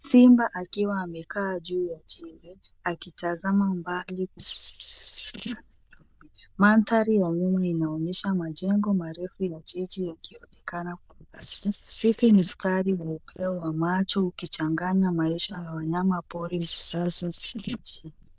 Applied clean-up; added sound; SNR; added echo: neural diffusion model UNIVERSE++.